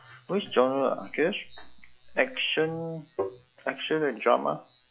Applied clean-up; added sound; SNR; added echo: classical method log-MMSE.